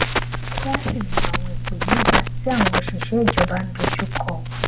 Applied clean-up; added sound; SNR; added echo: none; Crackle; -4 dB; reverberation time 0.3 s.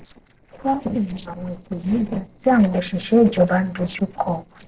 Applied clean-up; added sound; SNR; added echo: neural separator model SepFormer DNS4.